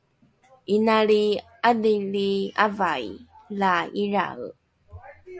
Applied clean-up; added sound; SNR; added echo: none; none; none; none.